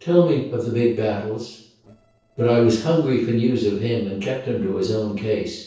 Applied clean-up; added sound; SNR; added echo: neural separator model SepFormer DNS4.